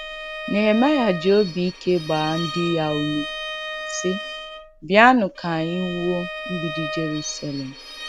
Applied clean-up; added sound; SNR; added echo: none; Bowed string instrument; 10 dB; none.